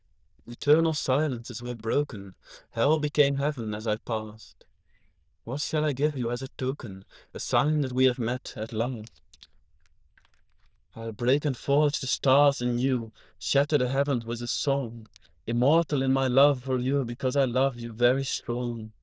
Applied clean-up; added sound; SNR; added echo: neural diffusion model UNIVERSE++.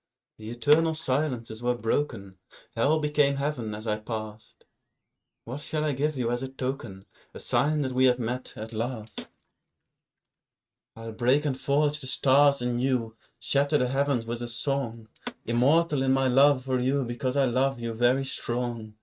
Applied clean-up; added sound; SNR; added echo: neural mask model RNNoise.